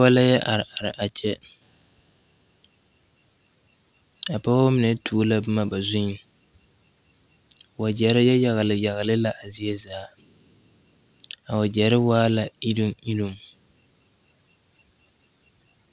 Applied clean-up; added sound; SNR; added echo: none; none; none; none.